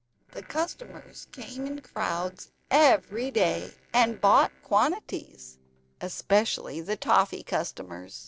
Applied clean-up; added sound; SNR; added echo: neural separator model SepFormer DNS4.